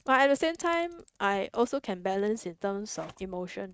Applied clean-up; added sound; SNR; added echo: neural mask model RNNoise.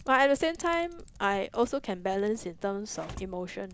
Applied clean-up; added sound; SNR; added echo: none; Typing; 19 dB; none.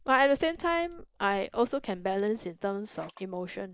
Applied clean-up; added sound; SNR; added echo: neural mask model Resemble Enhance denoiser.